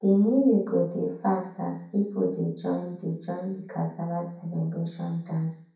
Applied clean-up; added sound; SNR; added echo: none; none; none; reverberation time 0.6 s.